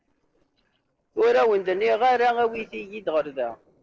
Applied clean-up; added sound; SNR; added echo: neural separator model SepFormer DNS4.